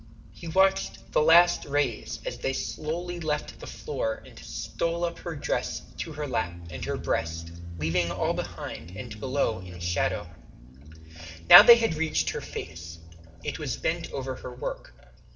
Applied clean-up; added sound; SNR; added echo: none; Motorcycle; 14 dB; reverberation time 0.6 s.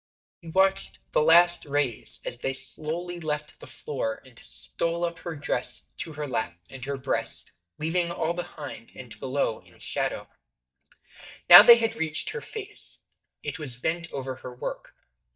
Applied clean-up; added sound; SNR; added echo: neural mask model DeepFilterNet 3.